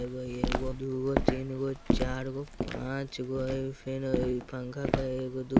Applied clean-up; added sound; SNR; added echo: none; Walk, footsteps; -1 dB; none.